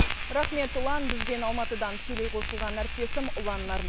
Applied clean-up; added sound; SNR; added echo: none; Fire; -2 dB; none.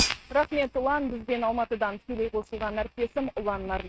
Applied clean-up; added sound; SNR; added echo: neural mask model RNNoise.